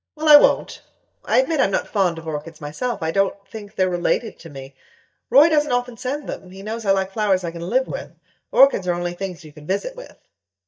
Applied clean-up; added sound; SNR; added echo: neural mask model DeepFilterNet 3.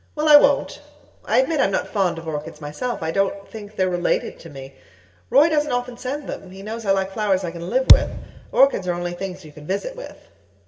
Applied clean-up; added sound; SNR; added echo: none; Thump, thud; -4 dB; reverberation time 1.0 s.